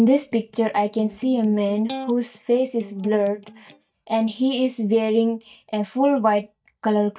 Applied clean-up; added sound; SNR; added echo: neural mask model DeepFilterNet 3.